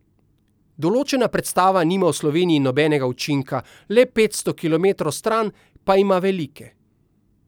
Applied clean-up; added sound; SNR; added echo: none; none; none; none.